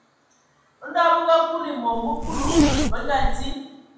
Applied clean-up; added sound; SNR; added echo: none; Zipper (clothing); -3 dB; reverberation time 1.2 s.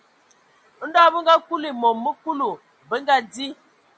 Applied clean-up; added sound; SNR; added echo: none; none; none; none.